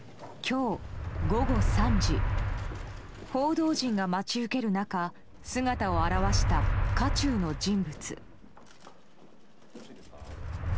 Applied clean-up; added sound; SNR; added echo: none; Motor vehicle (road); 0 dB; none.